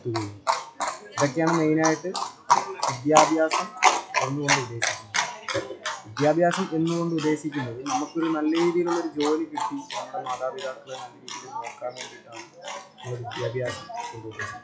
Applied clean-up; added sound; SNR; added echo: classical method log-MMSE.